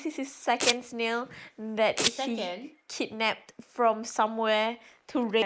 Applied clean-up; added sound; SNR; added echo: neural mask model Resemble Enhance denoiser.